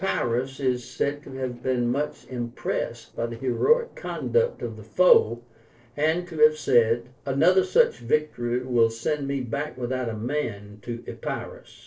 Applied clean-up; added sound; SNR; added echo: neural separator model SepFormer DNS4.